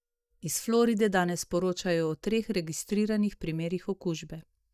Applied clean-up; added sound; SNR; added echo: neural mask model DeepFilterNet 3.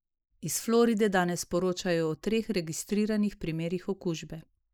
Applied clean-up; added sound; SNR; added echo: neural mask model Resemble Enhance denoiser.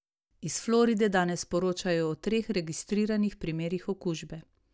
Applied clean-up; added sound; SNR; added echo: none; none; none; none.